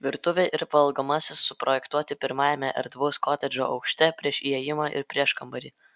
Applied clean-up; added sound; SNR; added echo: none; none; none; none.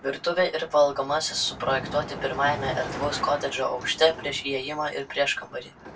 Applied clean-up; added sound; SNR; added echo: none; Car passing by; 12 dB; reverberation time 0.1 s.